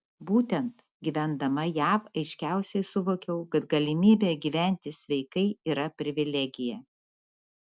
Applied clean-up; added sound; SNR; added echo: none; none; none; none.